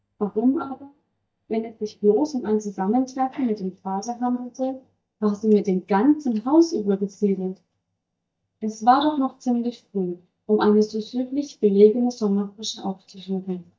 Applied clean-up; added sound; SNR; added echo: neural mask model DeepFilterNet 3.